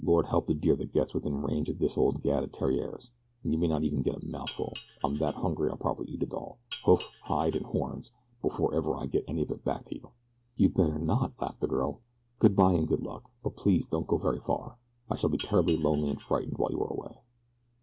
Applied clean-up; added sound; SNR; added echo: none; Dishes, pots, and pans; 18 dB; none.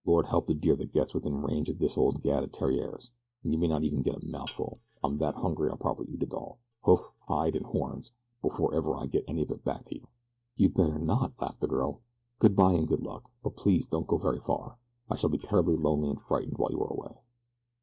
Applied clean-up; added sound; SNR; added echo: neural mask model DeepFilterNet 3.